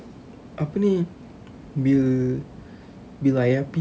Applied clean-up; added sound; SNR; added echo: none; none; none; none.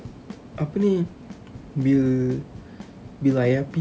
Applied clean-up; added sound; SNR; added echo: none; Bass drum / Snare drum / Drum kit; 19 dB; none.